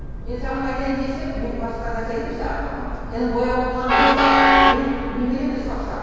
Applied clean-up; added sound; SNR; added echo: none; Train; -3 dB; reverberation time 2.2 s.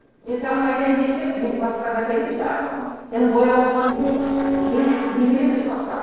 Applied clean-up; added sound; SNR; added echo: neural separator model SepFormer DNS4.